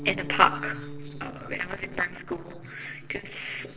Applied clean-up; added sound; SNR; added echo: neural separator model SepFormer DNS4.